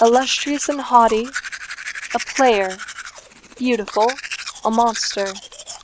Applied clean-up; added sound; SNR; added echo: none; Domestic sounds, home sounds; 12 dB; none.